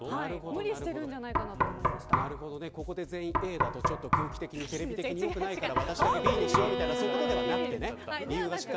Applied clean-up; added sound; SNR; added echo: none; Bowed string instrument + Knock; -1 dB; none.